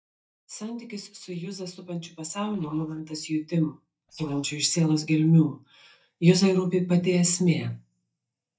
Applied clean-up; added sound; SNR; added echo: neural mask model DeepFilterNet 3.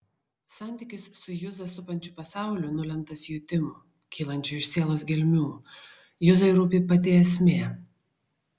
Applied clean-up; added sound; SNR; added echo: none; none; none; none.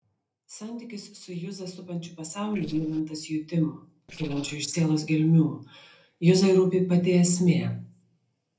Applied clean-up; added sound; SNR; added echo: neural separator model SepFormer DNS4.